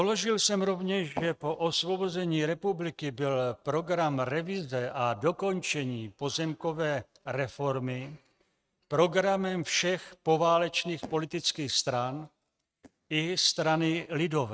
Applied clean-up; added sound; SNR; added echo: neural mask model RNNoise.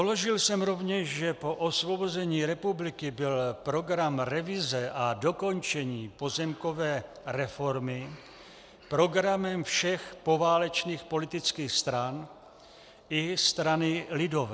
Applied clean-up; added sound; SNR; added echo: none; none; none; none.